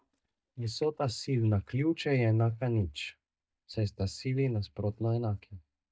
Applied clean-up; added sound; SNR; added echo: neural mask model DeepFilterNet 3.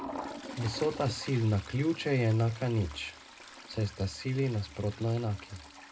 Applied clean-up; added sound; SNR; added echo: none; Toilet flush; 14 dB; reverberation time 0.2 s.